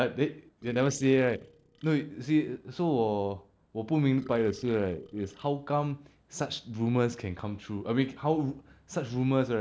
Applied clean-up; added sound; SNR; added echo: neural separator model SepFormer DNS4.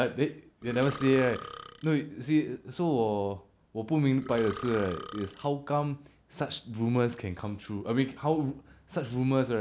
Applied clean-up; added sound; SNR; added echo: none; Burping, eructation; 14 dB; none.